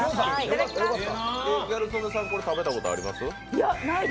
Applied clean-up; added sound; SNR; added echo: none; Bird; 13 dB; none.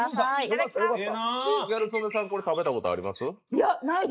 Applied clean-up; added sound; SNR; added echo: neural mask model Resemble Enhance denoiser.